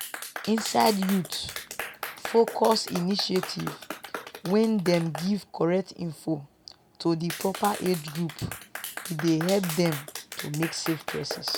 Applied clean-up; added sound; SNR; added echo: none; Clapping; 11 dB; none.